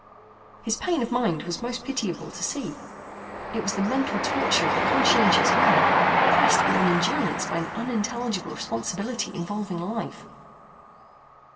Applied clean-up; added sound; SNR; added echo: none; Train; -2 dB; reverberation time 1.8 s.